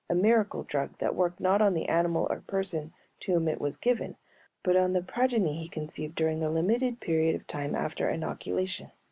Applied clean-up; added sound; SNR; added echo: none; none; none; none.